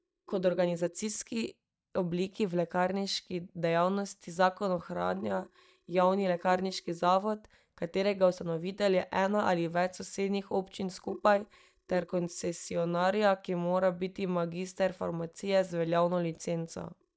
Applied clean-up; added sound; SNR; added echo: neural mask model DeepFilterNet 3.